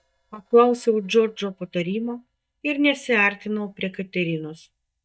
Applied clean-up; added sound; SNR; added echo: neural mask model DeepFilterNet 3.